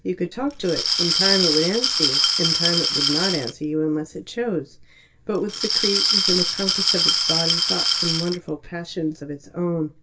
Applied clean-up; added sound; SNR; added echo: none; Glass; -4 dB; reverberation time 0.1 s.